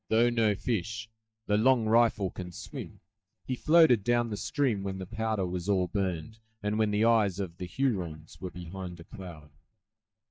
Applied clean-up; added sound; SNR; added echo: neural mask model DeepFilterNet 3.